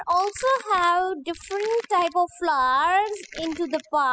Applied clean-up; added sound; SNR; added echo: classical method spectral subtraction.